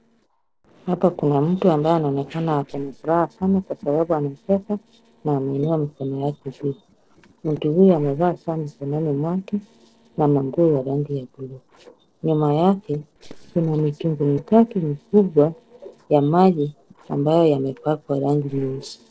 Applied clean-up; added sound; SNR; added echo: neural separator model SepFormer DNS4.